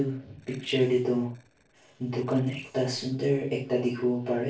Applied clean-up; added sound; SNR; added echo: neural separator model SepFormer DNS4.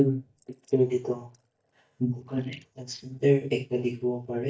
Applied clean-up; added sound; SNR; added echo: neural mask model DeepFilterNet 3.